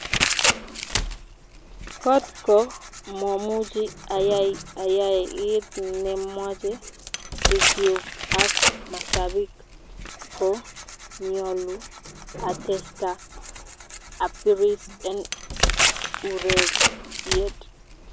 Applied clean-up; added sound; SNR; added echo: none; Tearing; 1 dB; none.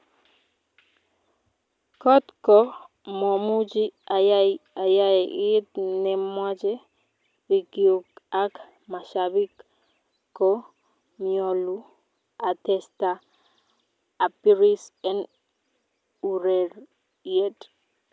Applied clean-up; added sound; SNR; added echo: none; none; none; none.